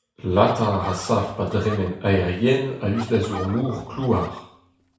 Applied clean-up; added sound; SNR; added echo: none; Fowl; 16 dB; reverberation time 0.6 s.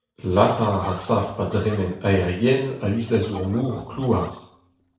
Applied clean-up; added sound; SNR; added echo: neural separator model SepFormer DNS4.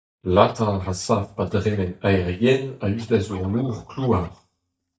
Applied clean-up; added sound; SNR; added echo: neural mask model DeepFilterNet 3.